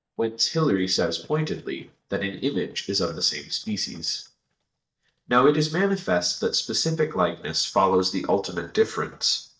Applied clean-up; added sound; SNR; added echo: neural mask model DeepFilterNet 3.